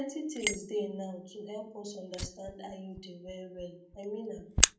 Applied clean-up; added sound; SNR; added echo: none; Fire; -4 dB; reverberation time 0.6 s.